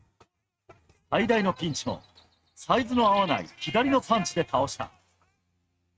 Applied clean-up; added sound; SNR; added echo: neural mask model RNNoise.